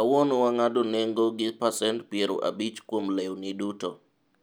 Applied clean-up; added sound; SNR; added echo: none; none; none; none.